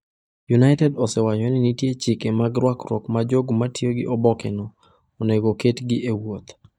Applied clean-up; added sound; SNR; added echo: neural mask model DeepFilterNet 3.